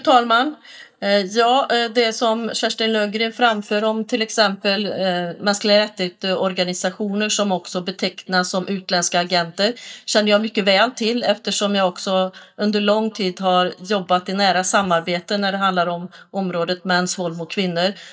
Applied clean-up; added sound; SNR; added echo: neural mask model DeepFilterNet 3.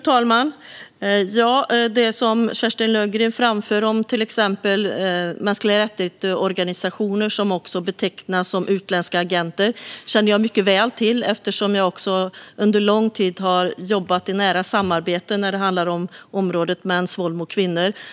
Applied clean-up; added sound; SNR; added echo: none; none; none; none.